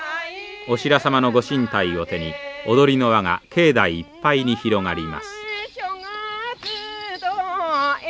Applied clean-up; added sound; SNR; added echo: none; none; none; none.